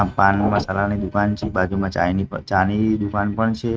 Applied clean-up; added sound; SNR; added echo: neural mask model RNNoise.